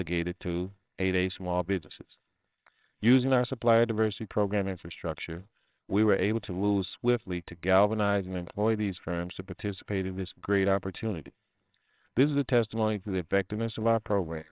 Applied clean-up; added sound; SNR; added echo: neural separator model SepFormer WHAMR!.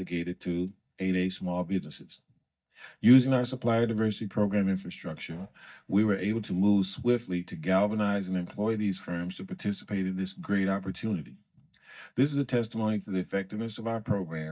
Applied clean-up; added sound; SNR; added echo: neural mask model DeepFilterNet 3.